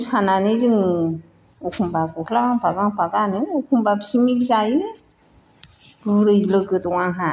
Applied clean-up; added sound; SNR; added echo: none; none; none; none.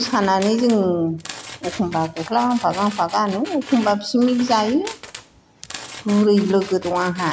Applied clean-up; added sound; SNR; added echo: none; Tools; 16 dB; none.